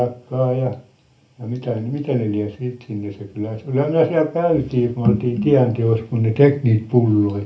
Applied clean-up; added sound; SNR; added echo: none; none; none; reverberation time 0.3 s.